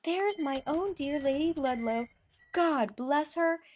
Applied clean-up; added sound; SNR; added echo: neural mask model RNNoise.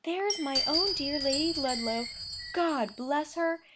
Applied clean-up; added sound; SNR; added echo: none; Glass; 3 dB; none.